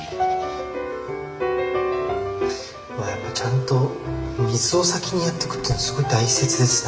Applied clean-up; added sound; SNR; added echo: none; Slam; 16 dB; reverberation time 1.4 s.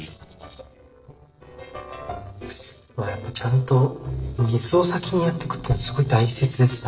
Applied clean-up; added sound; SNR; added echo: neural separator model SepFormer DNS4.